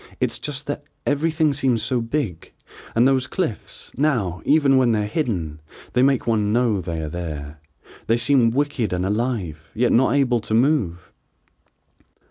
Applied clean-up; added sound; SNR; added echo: none; none; none; none.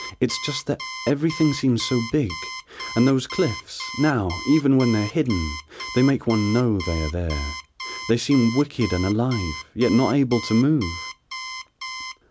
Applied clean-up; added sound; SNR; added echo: none; Alarm; 12 dB; none.